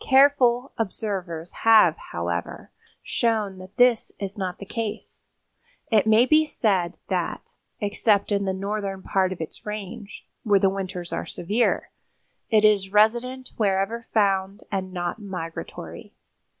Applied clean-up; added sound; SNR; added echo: none; none; none; none.